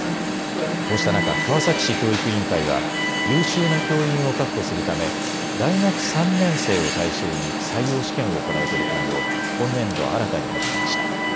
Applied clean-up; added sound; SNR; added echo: none; Alarm; 0 dB; none.